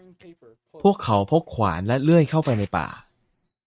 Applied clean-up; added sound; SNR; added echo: neural mask model RNNoise.